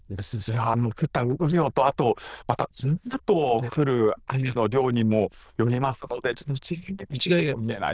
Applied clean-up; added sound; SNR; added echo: neural diffusion model UNIVERSE++.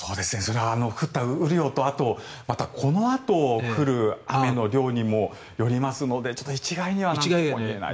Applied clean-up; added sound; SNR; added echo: neural mask model Resemble Enhance denoiser.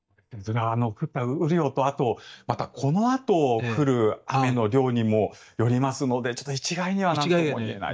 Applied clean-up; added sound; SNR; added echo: neural mask model DeepFilterNet 3.